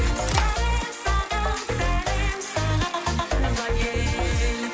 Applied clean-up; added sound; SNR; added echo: none; Bicycle; 15 dB; none.